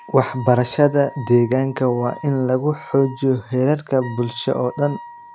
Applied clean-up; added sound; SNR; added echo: none; Wind instrument, woodwind instrument; 20 dB; none.